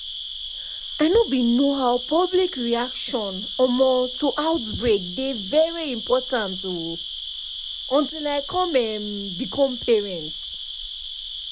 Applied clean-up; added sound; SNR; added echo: none; Cricket; 9 dB; none.